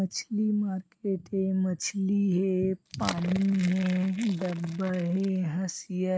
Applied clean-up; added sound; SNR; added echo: neural mask model RNNoise.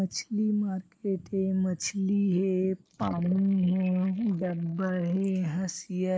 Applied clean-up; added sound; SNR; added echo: neural mask model Resemble Enhance denoiser.